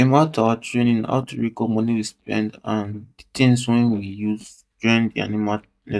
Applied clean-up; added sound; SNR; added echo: neural mask model DeepFilterNet 3.